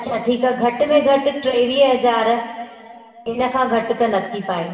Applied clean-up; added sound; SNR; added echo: none; none; none; reverberation time 2.2 s.